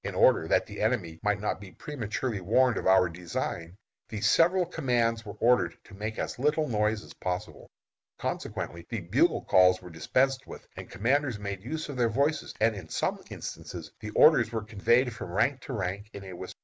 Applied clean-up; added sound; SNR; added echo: none; none; none; none.